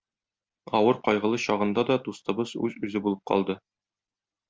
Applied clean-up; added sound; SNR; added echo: none; none; none; none.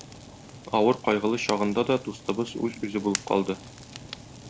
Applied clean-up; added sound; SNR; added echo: none; Fire; 14 dB; none.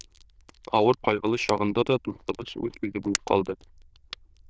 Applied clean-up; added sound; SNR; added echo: neural diffusion model UNIVERSE++.